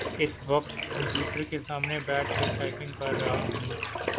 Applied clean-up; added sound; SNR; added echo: none; Bathtub (filling or washing); 0 dB; none.